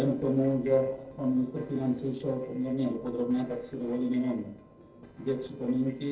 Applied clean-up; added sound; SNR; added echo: neural separator model SepFormer DNS4.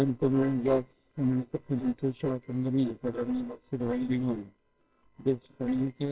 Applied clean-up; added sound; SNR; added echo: neural separator model SepFormer WHAMR!.